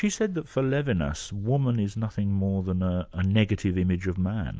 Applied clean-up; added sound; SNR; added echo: none; none; none; none.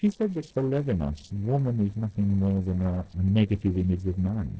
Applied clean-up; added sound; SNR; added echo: neural separator model SepFormer DNS4.